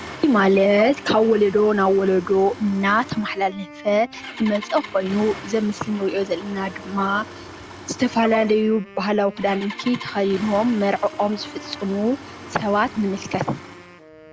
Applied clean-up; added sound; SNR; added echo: none; Wind instrument, woodwind instrument + Engine starting; 16 dB; none.